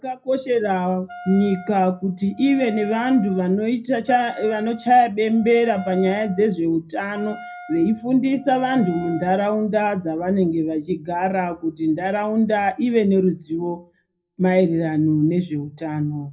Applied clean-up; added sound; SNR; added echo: none; Wind instrument, woodwind instrument; 17 dB; reverberation time 0.4 s.